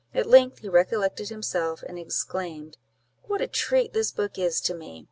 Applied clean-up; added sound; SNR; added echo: none; none; none; none.